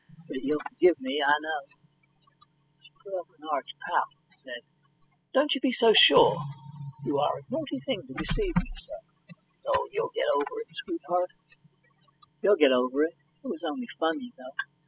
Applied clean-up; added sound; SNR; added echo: classical method spectral subtraction.